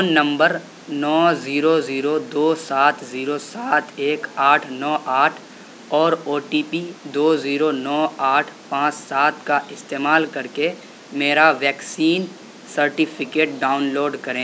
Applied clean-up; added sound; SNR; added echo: none; none; none; none.